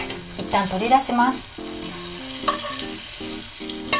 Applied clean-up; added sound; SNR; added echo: none; Piano; 10 dB; reverberation time 0.3 s.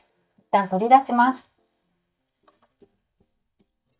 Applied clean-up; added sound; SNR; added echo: neural mask model DeepFilterNet 3.